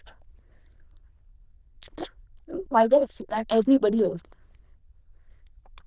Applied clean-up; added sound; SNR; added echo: neural diffusion model UNIVERSE++.